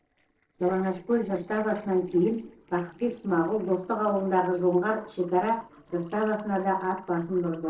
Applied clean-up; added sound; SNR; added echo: neural separator model SepFormer DNS4.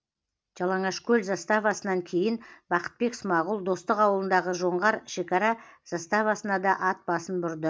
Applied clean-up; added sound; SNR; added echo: none; none; none; none.